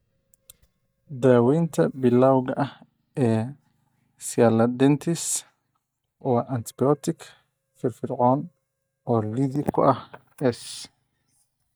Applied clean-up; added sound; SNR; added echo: neural mask model DeepFilterNet 3.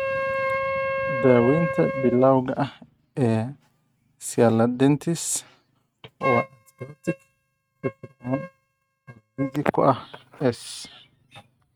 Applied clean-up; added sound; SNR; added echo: neural mask model RNNoise.